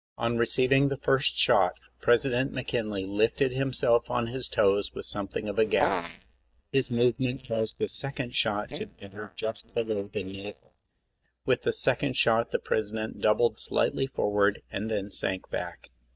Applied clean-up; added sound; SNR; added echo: neural mask model DeepFilterNet 3.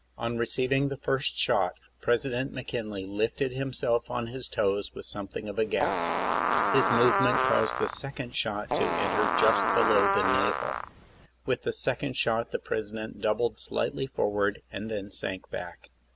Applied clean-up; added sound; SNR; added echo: none; Fart; -2 dB; none.